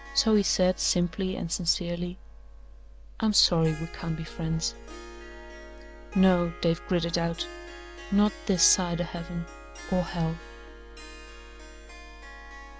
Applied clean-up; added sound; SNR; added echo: none; Harp; 17 dB; none.